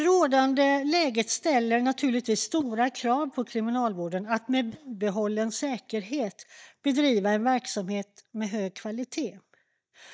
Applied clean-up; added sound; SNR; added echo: neural mask model DeepFilterNet 3.